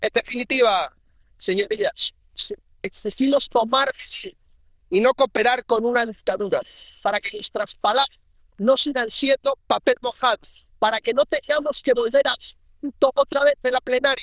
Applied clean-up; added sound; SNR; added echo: neural diffusion model UNIVERSE++.